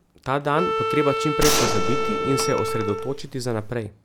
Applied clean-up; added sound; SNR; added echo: none; Gunshot, gunfire + Wind instrument, woodwind instrument; -1 dB; none.